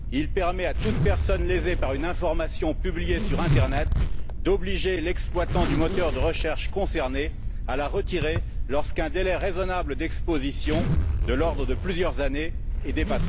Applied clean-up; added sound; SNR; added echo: none; Zipper (clothing); -3 dB; none.